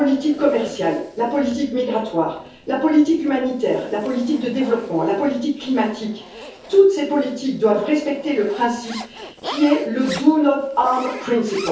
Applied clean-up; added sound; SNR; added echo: none; Zipper (clothing); 17 dB; reverberation time 0.6 s.